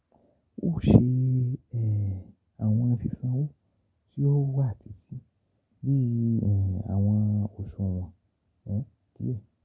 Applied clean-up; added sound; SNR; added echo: none; none; none; none.